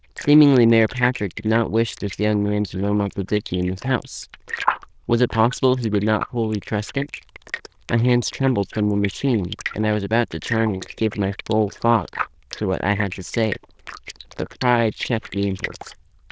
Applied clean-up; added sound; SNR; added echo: neural diffusion model UNIVERSE++.